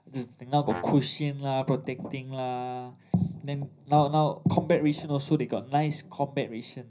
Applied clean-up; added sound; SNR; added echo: none; Brass instrument; 15 dB; reverberation time 0.4 s.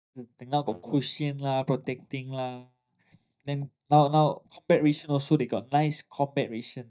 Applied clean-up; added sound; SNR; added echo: neural mask model DeepFilterNet 3.